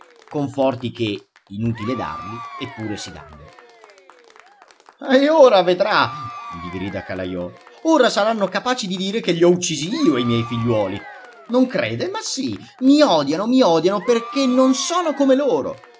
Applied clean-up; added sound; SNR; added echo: none; Applause / Crowd / Cheering; 18 dB; none.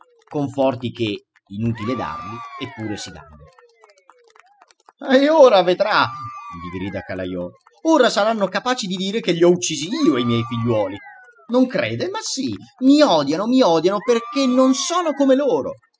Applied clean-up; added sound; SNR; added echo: classical method spectral subtraction.